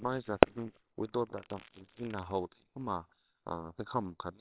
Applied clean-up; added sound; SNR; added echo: neural separator model SepFormer WHAMR!.